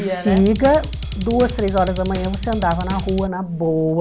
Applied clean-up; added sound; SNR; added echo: none; Drum kit; 7 dB; none.